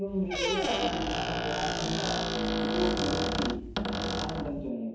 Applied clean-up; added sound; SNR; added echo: none; Squeak; -4 dB; reverberation time 0.9 s.